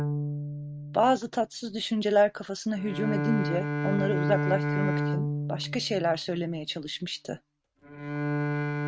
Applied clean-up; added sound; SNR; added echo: neural mask model RNNoise.